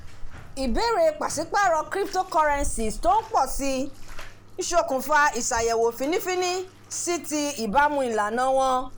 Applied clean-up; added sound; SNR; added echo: none; Bathtub (filling or washing); 10 dB; none.